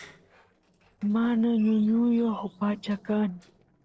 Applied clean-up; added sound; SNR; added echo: neural separator model SepFormer DNS4.